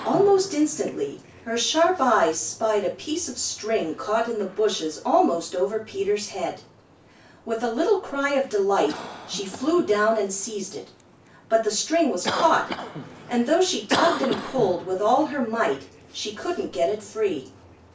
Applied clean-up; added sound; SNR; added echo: none; Cough; 12 dB; reverberation time 0.3 s.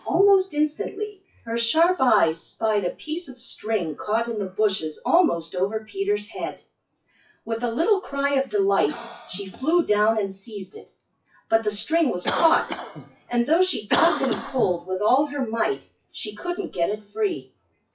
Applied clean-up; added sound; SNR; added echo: classical method WPE with log-MMSE.